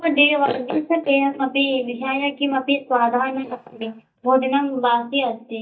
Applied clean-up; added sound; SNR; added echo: neural mask model DeepFilterNet 3.